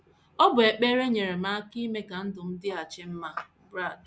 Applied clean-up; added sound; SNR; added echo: none; none; none; none.